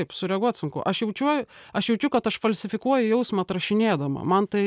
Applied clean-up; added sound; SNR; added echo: none; none; none; none.